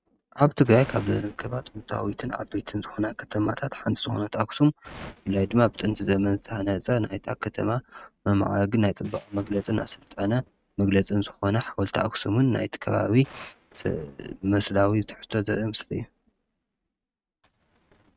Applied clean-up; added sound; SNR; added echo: neural mask model RNNoise.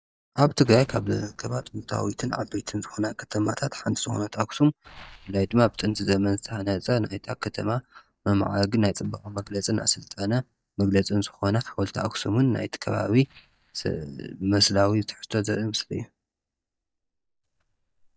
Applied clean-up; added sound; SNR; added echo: neural mask model DeepFilterNet 3.